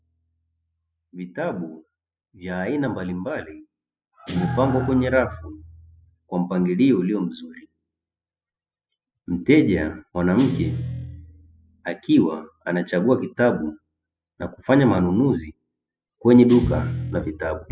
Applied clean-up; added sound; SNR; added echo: classical method spectral subtraction.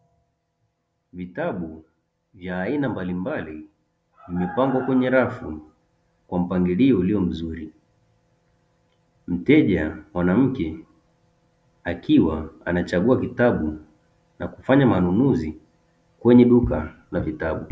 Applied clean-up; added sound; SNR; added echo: none; none; none; none.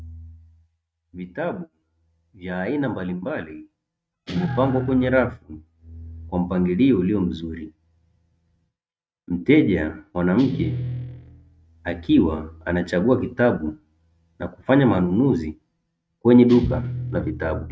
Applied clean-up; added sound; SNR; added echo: neural mask model RNNoise.